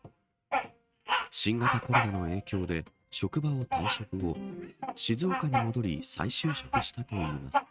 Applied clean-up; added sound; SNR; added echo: neural mask model RNNoise.